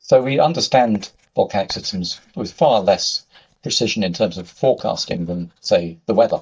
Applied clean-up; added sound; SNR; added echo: neural mask model DeepFilterNet 3.